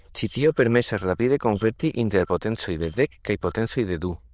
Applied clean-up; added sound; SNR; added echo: neural diffusion model UNIVERSE++.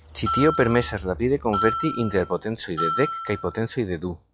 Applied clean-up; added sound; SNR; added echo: classical method log-MMSE.